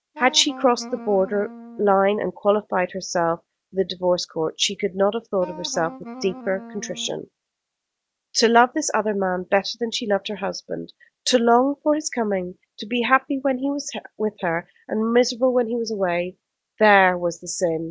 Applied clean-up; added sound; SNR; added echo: none; Wind instrument, woodwind instrument; 15 dB; none.